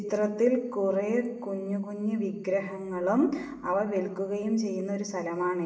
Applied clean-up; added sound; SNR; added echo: none; none; none; reverberation time 1.1 s.